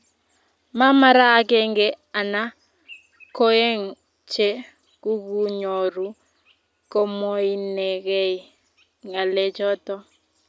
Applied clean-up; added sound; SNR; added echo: none; none; none; none.